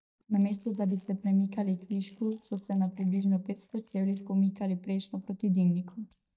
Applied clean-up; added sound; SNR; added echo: neural mask model DeepFilterNet 3.